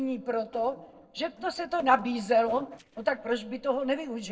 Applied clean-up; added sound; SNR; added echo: neural separator model SepFormer DNS4.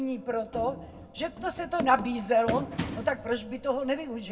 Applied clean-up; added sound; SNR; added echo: none; Run; 10 dB; reverberation time 0.3 s.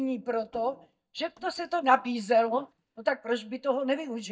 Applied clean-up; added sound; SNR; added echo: neural mask model DeepFilterNet 3.